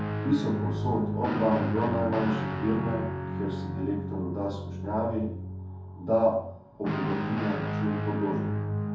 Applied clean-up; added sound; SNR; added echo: none; Guitar; 2 dB; reverberation time 0.6 s.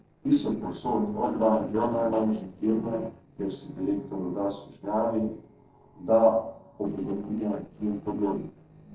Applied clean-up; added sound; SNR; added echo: neural separator model SepFormer DNS4.